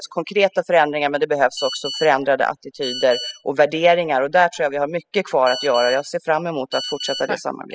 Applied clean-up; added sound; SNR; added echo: classical method spectral subtraction.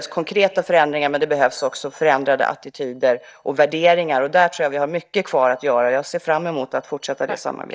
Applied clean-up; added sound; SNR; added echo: neural mask model DeepFilterNet 3.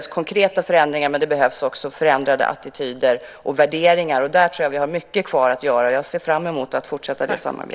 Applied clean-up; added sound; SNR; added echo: none; none; none; none.